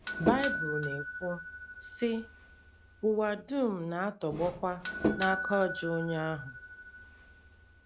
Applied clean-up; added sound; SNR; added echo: none; Doorbell; -4 dB; none.